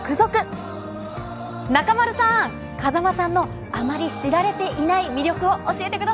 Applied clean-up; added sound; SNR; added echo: none; none; none; none.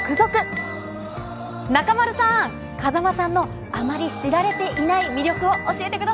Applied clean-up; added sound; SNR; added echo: none; Chink, clink; 13 dB; none.